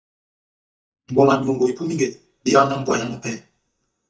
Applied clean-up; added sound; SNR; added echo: neural mask model DeepFilterNet 3.